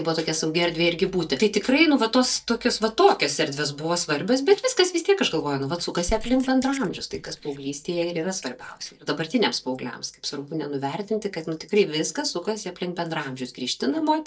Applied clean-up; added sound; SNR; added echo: neural mask model DeepFilterNet 3.